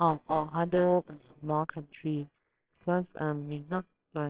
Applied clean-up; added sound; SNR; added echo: neural separator model SepFormer WHAMR!.